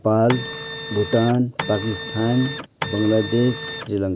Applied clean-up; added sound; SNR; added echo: none; Printer; 8 dB; none.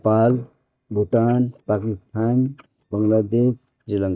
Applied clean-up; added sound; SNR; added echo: neural mask model DeepFilterNet 3.